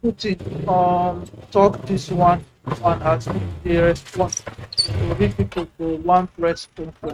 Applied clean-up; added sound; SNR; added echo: neural mask model RNNoise.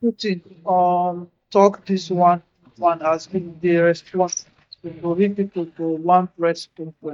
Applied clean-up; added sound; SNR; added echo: neural mask model DeepFilterNet 3.